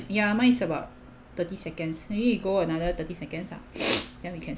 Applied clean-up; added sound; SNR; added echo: none; none; none; none.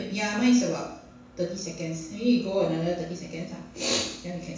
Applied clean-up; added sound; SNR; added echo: none; none; none; reverberation time 0.7 s.